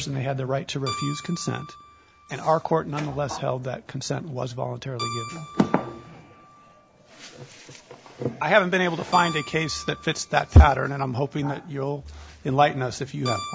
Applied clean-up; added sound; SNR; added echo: none; Keyboard (musical); 16 dB; none.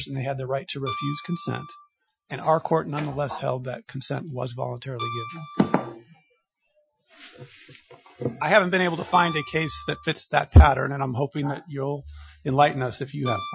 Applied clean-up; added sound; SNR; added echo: classical method Wiener filter.